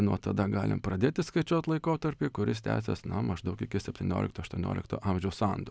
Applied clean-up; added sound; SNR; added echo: none; none; none; none.